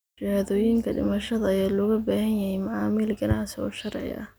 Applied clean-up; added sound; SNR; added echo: none; none; none; none.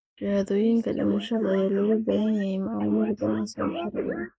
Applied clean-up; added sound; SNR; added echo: neural mask model Resemble Enhance denoiser.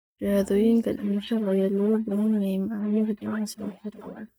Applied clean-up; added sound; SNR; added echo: neural mask model DeepFilterNet 3.